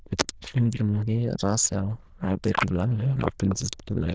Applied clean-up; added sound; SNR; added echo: neural diffusion model UNIVERSE++.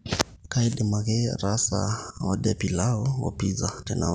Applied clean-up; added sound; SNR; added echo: none; none; none; none.